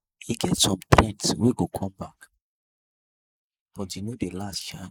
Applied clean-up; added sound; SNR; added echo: neural mask model Resemble Enhance denoiser.